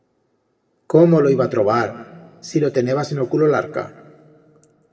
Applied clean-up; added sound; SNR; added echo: none; none; none; reverberation time 1.3 s.